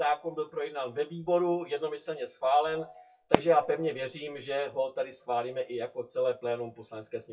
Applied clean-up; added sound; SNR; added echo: classical method WPE with log-MMSE.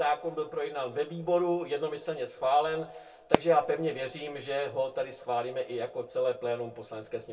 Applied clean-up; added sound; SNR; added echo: none; Fireworks; 10 dB; reverberation time 0.2 s.